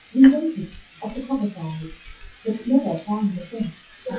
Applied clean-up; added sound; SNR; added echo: classical method WPE with log-MMSE.